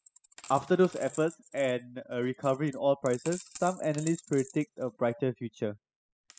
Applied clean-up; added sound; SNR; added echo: classical method spectral subtraction.